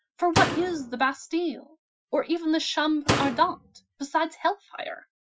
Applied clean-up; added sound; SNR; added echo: classical method Wiener filter.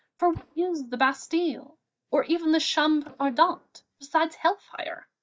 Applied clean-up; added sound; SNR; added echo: neural mask model DeepFilterNet 3.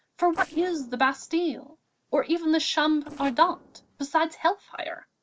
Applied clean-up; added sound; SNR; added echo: neural separator model SepFormer DNS4.